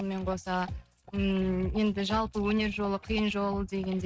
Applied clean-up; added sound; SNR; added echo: neural mask model RNNoise.